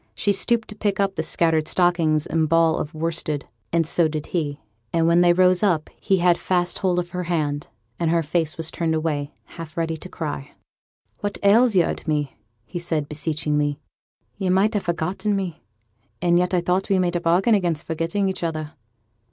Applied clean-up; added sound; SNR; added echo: none; none; none; none.